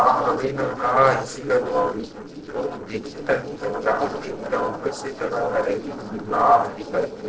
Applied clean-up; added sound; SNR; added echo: neural separator model SepFormer DNS4.